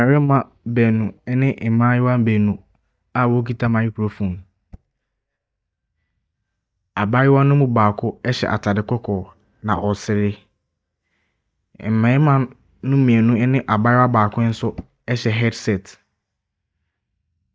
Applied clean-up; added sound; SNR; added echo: neural mask model DeepFilterNet 3.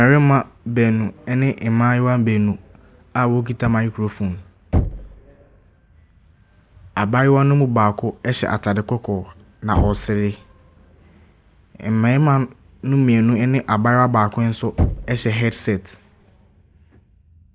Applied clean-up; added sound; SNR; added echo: none; Knock; 12 dB; none.